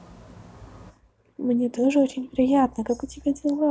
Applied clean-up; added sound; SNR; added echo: none; none; none; none.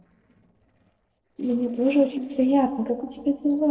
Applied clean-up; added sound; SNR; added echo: neural separator model SepFormer DNS4.